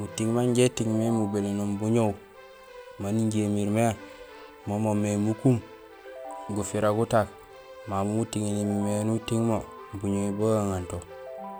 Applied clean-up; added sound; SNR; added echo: none; Keyboard (musical); 16 dB; none.